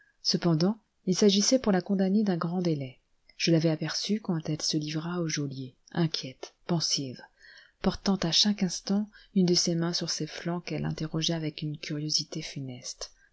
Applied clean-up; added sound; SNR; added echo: none; none; none; none.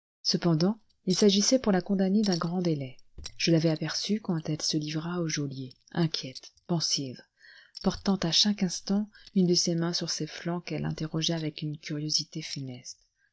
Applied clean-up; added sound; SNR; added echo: neural mask model DeepFilterNet 3.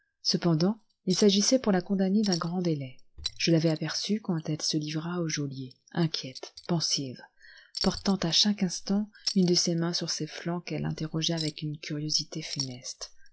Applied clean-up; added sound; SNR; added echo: classical method log-MMSE.